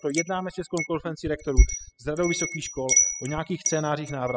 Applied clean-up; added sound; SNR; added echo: classical method spectral subtraction.